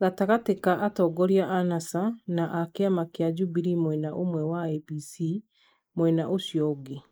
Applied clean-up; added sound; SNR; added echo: neural mask model Resemble Enhance denoiser.